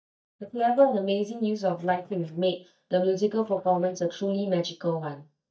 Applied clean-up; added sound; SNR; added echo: neural mask model DeepFilterNet 3.